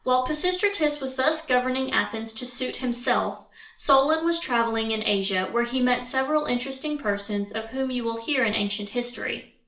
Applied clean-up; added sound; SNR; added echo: none; none; none; reverberation time 0.4 s.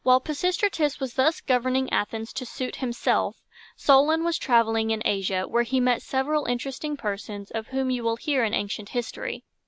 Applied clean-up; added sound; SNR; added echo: none; none; none; none.